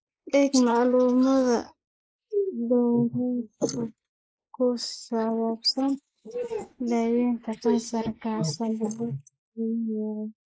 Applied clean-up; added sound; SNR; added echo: neural mask model Resemble Enhance denoiser.